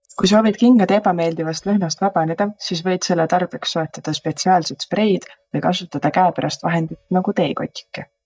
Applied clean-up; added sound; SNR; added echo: neural mask model DeepFilterNet 3.